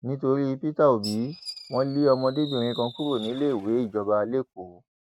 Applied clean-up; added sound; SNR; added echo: neural mask model RNNoise.